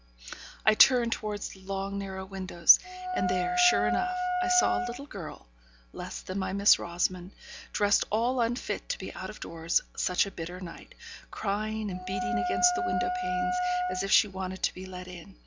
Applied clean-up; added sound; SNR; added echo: none; Wind instrument, woodwind instrument; 1 dB; none.